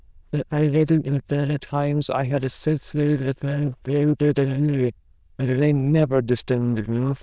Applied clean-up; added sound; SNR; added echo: neural diffusion model UNIVERSE++.